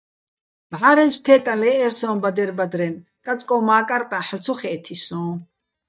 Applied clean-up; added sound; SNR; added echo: neural mask model DeepFilterNet 3.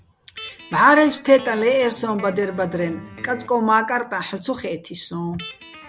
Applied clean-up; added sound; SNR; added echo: none; Guitar; 19 dB; none.